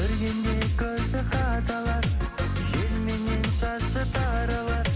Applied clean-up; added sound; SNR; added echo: none; none; none; none.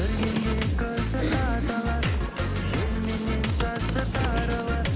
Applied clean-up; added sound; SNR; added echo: none; Computer keyboard; 8 dB; none.